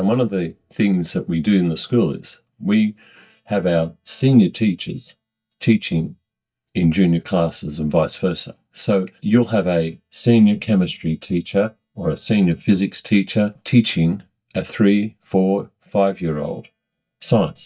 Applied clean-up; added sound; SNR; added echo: neural mask model DeepFilterNet 3.